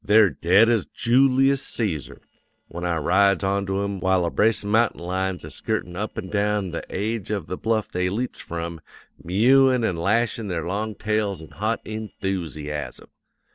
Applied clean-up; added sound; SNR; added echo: neural separator model SepFormer DNS4.